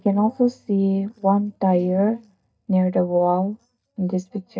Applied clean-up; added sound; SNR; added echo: neural mask model DeepFilterNet 3.